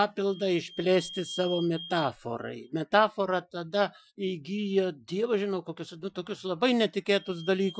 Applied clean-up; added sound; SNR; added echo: classical method Wiener filter.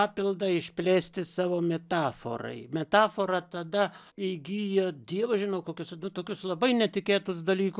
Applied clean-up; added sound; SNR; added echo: none; none; none; none.